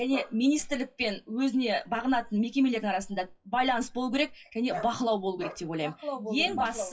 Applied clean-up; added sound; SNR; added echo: classical method WPE with log-MMSE.